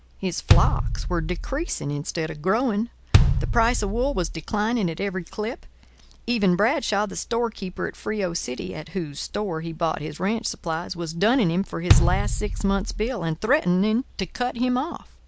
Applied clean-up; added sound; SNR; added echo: none; Bass drum; -2 dB; none.